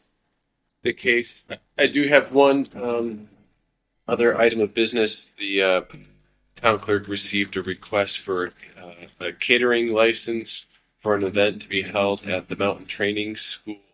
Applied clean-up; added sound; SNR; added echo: neural mask model DeepFilterNet 3.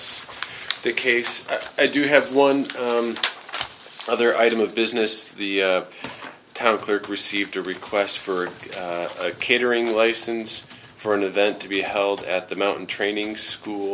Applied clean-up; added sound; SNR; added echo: none; none; none; none.